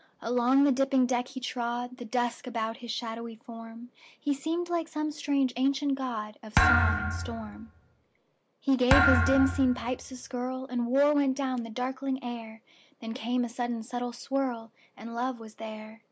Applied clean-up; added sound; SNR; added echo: none; Thump, thud; -1 dB; none.